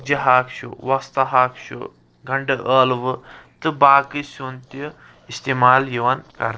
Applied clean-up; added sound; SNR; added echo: neural separator model SepFormer DNS4.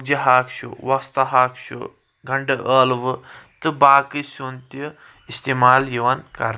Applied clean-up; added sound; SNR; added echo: none; none; none; none.